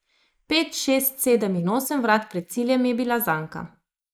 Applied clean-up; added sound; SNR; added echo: neural mask model Resemble Enhance denoiser.